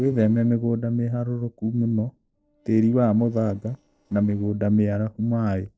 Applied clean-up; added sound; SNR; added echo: neural separator model SepFormer DNS4.